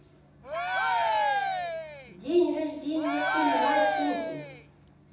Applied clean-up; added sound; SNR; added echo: none; Cheering; -3 dB; reverberation time 0.9 s.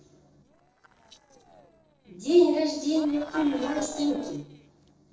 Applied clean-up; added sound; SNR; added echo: neural separator model SepFormer DNS4.